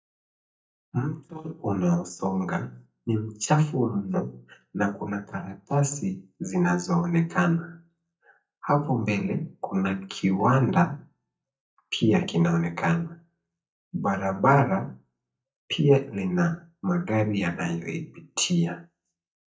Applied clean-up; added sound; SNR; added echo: neural mask model DeepFilterNet 3.